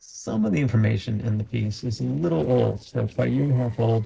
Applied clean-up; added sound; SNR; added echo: neural separator model SepFormer DNS4.